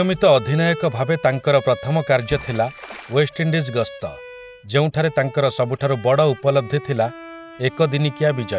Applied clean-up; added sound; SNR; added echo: none; Water / Splash, splatter + Bowed string instrument; 17 dB; none.